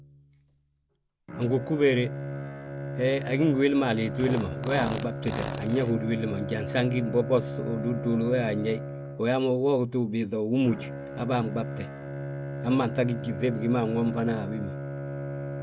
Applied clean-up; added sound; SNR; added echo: none; Fart + Bowed string instrument; 7 dB; none.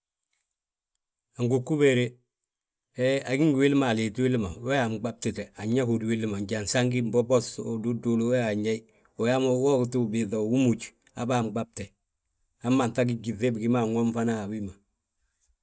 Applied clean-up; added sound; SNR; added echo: none; none; none; none.